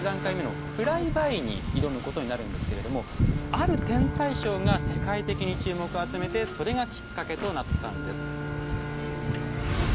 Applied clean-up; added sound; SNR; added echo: none; Wind / Ocean + Bowed string instrument; 0 dB; none.